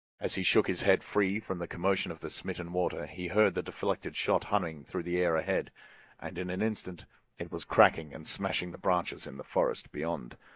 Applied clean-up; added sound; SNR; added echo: neural mask model DeepFilterNet 3.